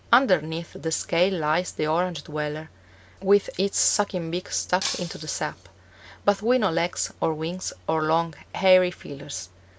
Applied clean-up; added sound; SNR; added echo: none; Shatter; 10 dB; none.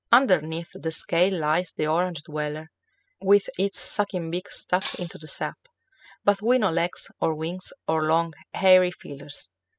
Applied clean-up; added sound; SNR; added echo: classical method spectral subtraction.